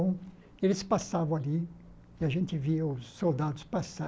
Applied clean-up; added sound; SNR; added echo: none; none; none; none.